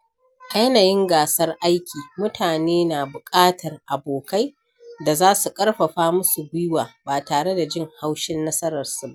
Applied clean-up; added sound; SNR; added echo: none; none; none; none.